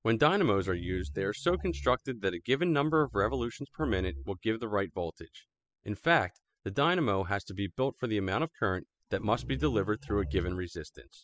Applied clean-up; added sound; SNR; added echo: classical method spectral subtraction.